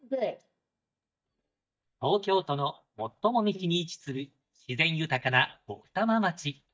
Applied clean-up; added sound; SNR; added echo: neural mask model DeepFilterNet 3.